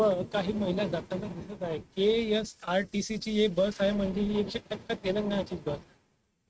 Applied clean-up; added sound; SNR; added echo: neural mask model RNNoise.